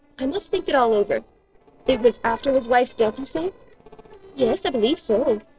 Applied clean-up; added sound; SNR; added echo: neural separator model SepFormer DNS4.